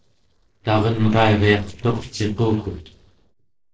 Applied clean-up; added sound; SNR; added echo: neural separator model SepFormer DNS4.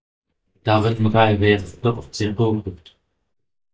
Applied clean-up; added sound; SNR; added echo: neural mask model DeepFilterNet 3.